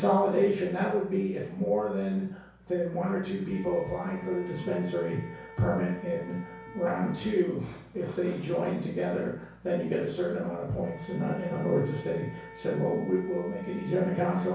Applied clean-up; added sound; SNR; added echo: none; Wind instrument, woodwind instrument; 20 dB; reverberation time 0.6 s.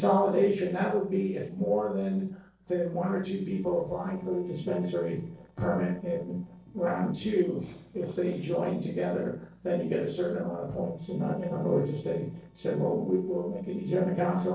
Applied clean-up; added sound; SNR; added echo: neural separator model SepFormer DNS4.